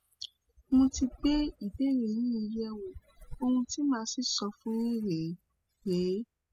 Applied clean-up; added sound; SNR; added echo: classical method spectral subtraction.